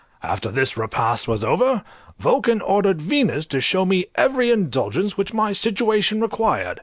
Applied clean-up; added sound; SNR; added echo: none; none; none; none.